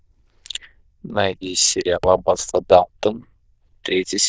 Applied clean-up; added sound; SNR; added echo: neural diffusion model UNIVERSE++.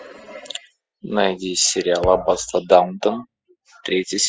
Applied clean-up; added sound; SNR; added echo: classical method spectral subtraction.